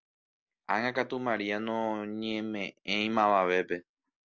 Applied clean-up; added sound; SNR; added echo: none; none; none; none.